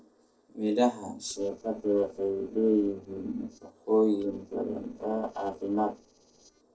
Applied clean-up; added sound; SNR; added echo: neural separator model SepFormer DNS4.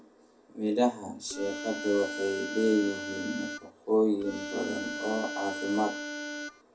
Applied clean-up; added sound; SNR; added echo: none; Harmonica; 6 dB; reverberation time 0.3 s.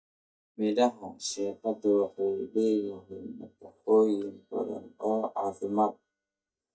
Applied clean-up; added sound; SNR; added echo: neural mask model DeepFilterNet 3.